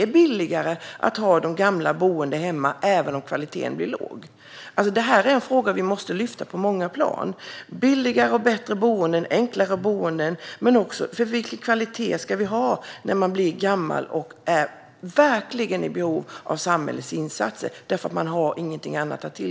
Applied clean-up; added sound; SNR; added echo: none; none; none; none.